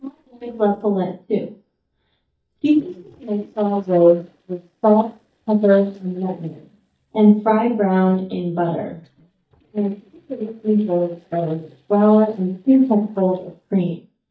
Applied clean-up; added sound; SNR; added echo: neural mask model DeepFilterNet 3.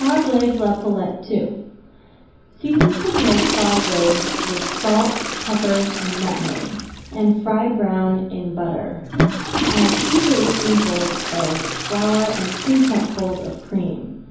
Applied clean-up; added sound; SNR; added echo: none; Toilet flush / Water; 4 dB; reverberation time 0.9 s.